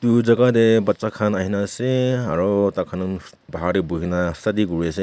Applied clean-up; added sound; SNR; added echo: none; none; none; none.